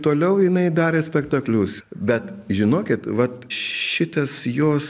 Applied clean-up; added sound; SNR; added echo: none; none; none; none.